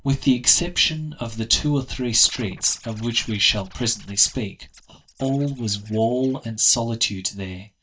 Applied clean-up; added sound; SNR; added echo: neural mask model DeepFilterNet 3.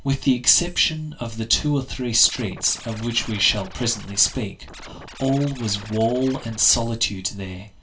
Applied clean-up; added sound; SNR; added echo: none; Scratching (performance technique); 17 dB; reverberation time 0.2 s.